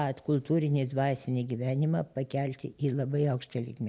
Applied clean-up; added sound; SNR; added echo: none; none; none; none.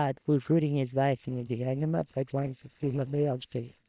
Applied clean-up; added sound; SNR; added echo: neural separator model SepFormer WHAM!.